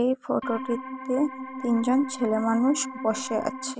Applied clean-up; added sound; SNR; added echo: none; Organ; 10 dB; none.